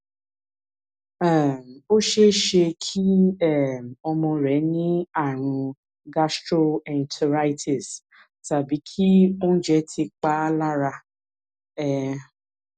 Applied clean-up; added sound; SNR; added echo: none; none; none; none.